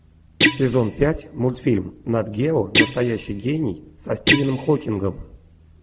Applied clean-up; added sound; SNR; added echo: none; Guitar; 1 dB; none.